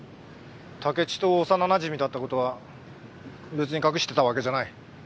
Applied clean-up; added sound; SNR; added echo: none; none; none; none.